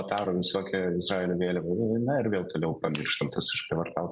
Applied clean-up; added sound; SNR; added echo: none; none; none; none.